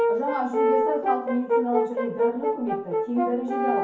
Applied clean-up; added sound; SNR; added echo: none; Brass instrument; -3 dB; reverberation time 0.6 s.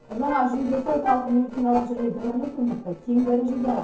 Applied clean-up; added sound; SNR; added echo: neural separator model SepFormer DNS4.